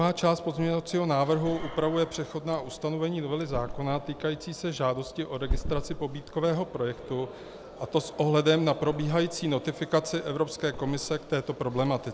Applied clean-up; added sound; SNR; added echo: none; Thump, thud; 12 dB; none.